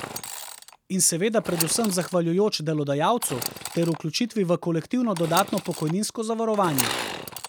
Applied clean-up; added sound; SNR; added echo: none; Sawing / Engine; 10 dB; none.